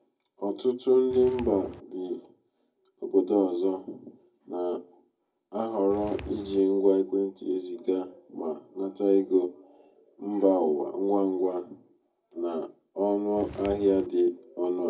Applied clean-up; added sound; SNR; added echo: none; Walk, footsteps; 15 dB; reverberation time 0.4 s.